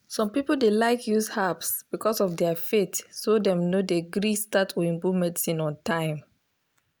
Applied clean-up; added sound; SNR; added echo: none; none; none; none.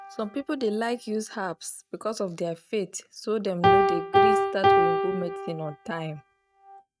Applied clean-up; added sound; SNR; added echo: neural mask model RNNoise.